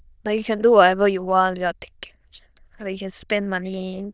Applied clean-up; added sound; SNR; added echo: neural diffusion model UNIVERSE++.